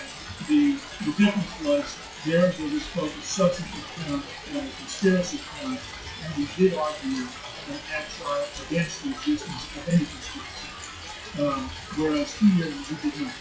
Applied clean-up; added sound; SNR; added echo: classical method WPE with log-MMSE.